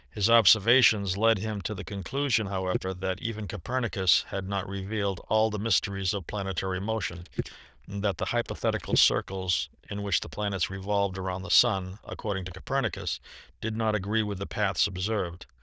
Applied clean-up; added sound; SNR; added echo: neural diffusion model UNIVERSE++.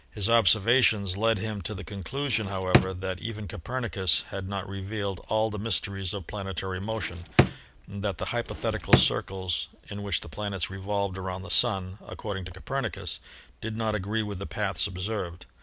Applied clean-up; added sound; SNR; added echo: none; Drawer open or close; -2 dB; none.